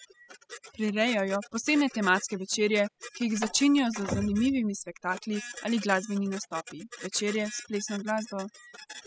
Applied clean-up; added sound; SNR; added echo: classical method spectral subtraction.